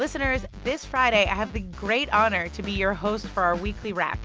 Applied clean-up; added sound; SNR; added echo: none; none; none; none.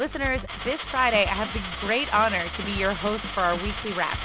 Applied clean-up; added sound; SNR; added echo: none; Coin (dropping); 6 dB; none.